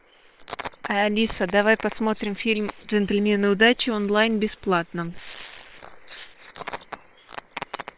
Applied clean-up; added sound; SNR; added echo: neural separator model SepFormer WHAM!.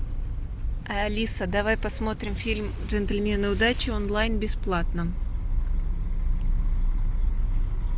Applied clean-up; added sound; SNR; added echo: none; none; none; none.